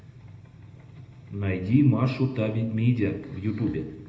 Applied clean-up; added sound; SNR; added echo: none; none; none; reverberation time 0.8 s.